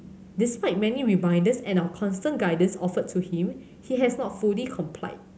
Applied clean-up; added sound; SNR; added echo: none; none; none; none.